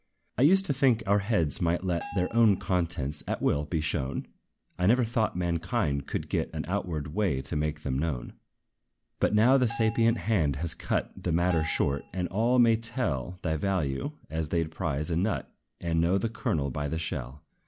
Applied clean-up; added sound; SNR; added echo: none; Bell; 19 dB; none.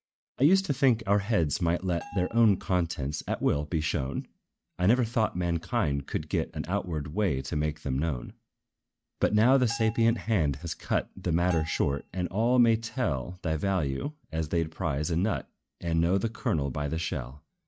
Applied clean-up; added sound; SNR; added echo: neural mask model RNNoise.